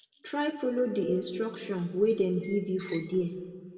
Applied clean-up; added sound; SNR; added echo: none; Squeak; 18 dB; reverberation time 1.8 s.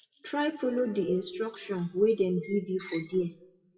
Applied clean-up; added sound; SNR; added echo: classical method WPE with log-MMSE.